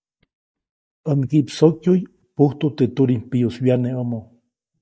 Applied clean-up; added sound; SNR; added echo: neural mask model DeepFilterNet 3.